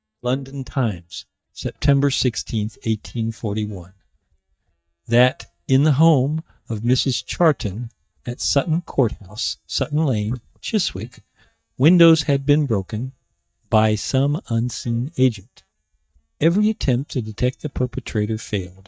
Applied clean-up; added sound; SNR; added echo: neural mask model DeepFilterNet 3.